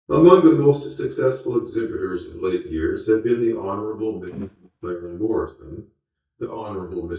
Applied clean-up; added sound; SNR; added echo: neural mask model DeepFilterNet 3.